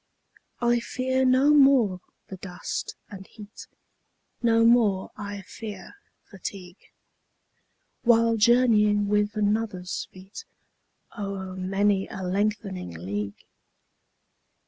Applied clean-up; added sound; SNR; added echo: none; none; none; none.